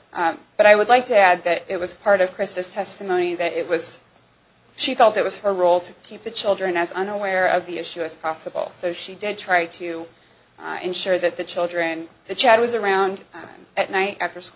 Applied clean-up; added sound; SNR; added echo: none; none; none; none.